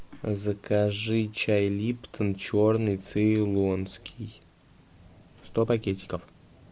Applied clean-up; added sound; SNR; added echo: none; none; none; none.